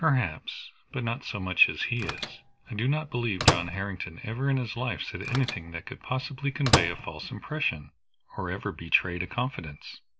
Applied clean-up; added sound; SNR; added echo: none; Microwave oven; 0 dB; none.